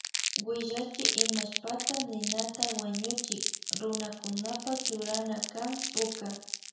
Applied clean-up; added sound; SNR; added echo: none; Crumpling, crinkling; -1 dB; reverberation time 0.5 s.